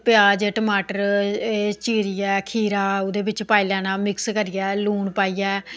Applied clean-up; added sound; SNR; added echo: none; none; none; none.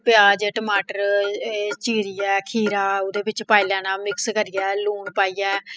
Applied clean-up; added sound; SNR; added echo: classical method spectral subtraction.